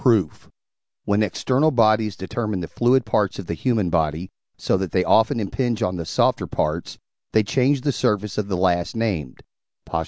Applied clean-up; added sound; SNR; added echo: none; none; none; none.